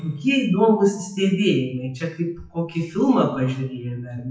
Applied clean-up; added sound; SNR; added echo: classical method WPE with log-MMSE.